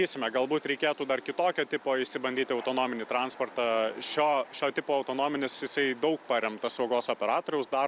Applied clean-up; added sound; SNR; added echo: none; none; none; none.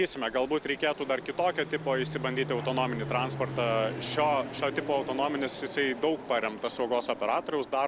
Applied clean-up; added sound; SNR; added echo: none; Fixed-wing aircraft, airplane; 10 dB; none.